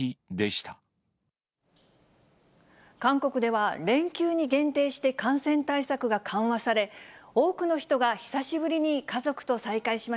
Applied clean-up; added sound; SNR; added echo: none; none; none; none.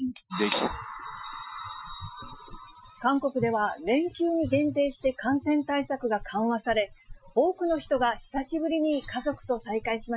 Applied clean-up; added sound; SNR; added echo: classical method Wiener filter.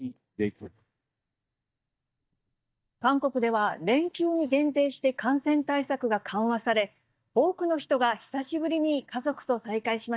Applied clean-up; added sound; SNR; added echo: neural mask model DeepFilterNet 3.